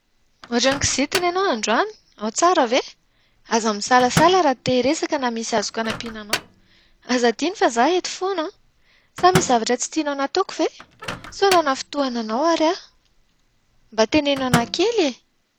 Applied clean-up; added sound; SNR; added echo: none; Microwave oven; 12 dB; none.